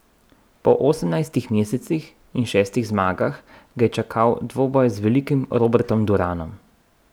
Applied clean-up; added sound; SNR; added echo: none; none; none; none.